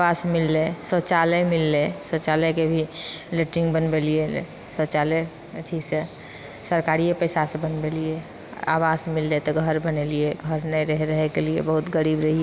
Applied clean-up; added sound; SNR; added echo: none; none; none; none.